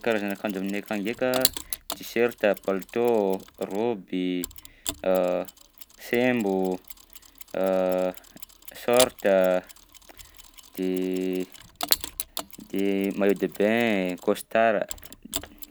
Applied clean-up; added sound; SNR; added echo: none; Mechanisms; 10 dB; none.